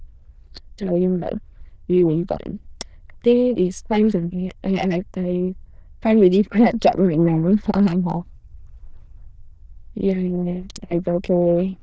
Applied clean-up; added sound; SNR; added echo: neural diffusion model UNIVERSE++.